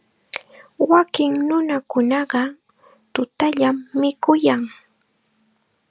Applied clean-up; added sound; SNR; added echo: none; none; none; none.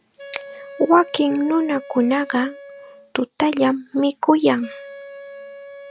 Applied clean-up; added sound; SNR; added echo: none; Wind instrument, woodwind instrument; 18 dB; none.